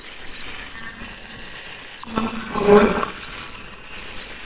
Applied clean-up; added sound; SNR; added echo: neural separator model SepFormer WHAMR!.